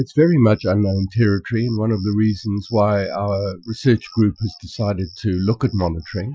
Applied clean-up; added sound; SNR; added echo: classical method Wiener filter.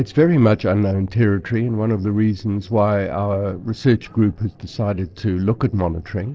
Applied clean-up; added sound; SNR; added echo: neural separator model SepFormer DNS4.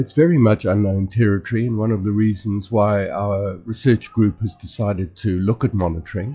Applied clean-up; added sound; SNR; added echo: classical method log-MMSE.